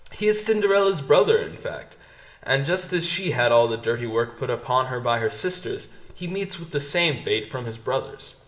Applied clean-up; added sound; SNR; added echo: none; none; none; reverberation time 0.9 s.